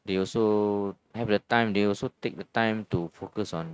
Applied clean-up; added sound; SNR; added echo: neural mask model RNNoise.